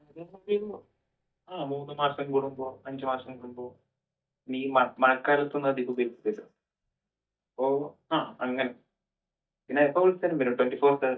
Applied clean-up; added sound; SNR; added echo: neural mask model DeepFilterNet 3.